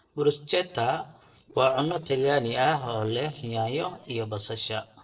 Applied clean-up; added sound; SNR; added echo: neural separator model SepFormer DNS4.